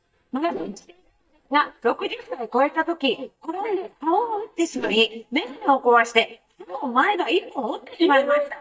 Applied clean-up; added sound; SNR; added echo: neural mask model DeepFilterNet 3.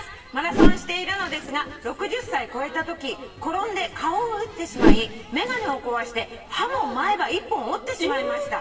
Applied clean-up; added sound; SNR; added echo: none; Whoosh, swoosh, swish; -1 dB; reverberation time 1.4 s.